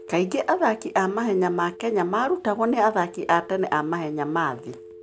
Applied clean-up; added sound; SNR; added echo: none; Telephone; 19 dB; none.